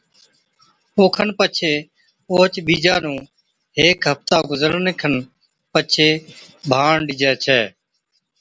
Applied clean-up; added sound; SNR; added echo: none; none; none; none.